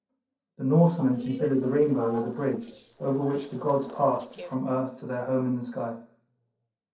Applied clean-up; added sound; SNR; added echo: neural separator model SepFormer DNS4.